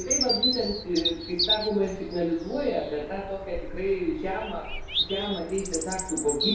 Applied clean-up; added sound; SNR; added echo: none; Bird vocalization, bird call, bird song; 2 dB; reverberation time 2.0 s.